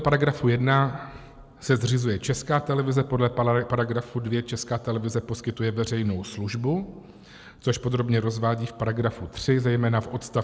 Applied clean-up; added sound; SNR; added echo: none; none; none; none.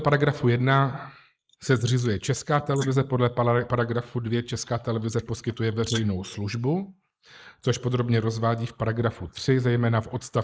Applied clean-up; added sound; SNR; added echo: neural mask model Resemble Enhance denoiser.